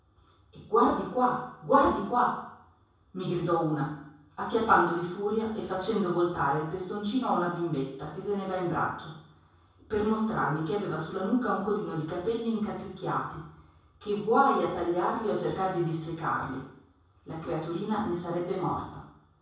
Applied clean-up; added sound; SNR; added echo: none; none; none; reverberation time 0.7 s.